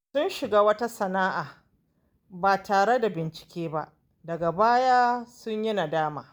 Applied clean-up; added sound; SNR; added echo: none; none; none; none.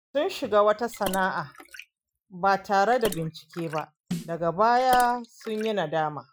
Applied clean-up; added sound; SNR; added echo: classical method Wiener filter.